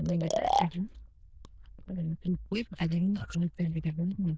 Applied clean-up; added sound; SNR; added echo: neural diffusion model UNIVERSE++.